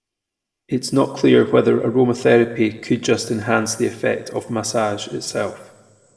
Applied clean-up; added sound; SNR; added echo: none; none; none; reverberation time 1.1 s.